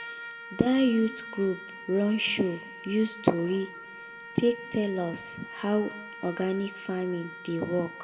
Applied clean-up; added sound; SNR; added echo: none; Trumpet; 14 dB; reverberation time 1.0 s.